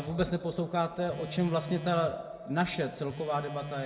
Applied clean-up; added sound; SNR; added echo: none; Telephone; 13 dB; reverberation time 1.4 s.